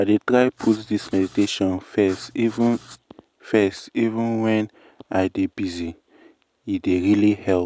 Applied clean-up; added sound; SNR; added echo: none; Writing; 18 dB; none.